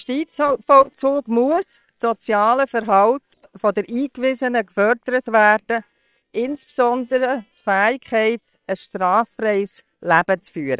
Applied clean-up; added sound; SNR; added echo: neural separator model SepFormer WHAM!.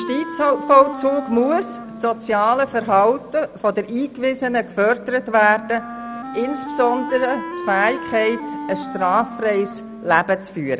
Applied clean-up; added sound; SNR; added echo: none; Wind instrument, woodwind instrument; 12 dB; none.